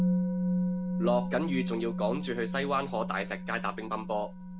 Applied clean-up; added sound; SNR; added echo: none; Musical instrument; -1 dB; none.